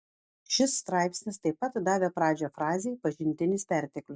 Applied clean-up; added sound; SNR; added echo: none; none; none; none.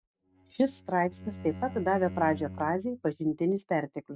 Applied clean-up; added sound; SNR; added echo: neural mask model RNNoise.